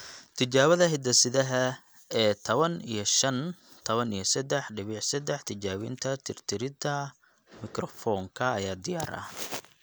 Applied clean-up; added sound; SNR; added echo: none; none; none; none.